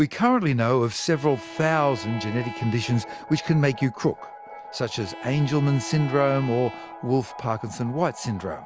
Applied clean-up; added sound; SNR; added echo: none; Bowed string instrument; 17 dB; none.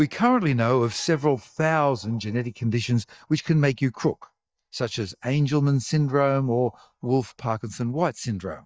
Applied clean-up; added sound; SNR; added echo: neural mask model DeepFilterNet 3.